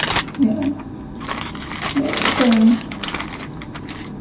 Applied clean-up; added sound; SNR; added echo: none; Crumpling, crinkling; 6 dB; reverberation time 0.7 s.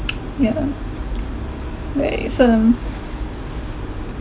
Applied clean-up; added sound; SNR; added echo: none; none; none; none.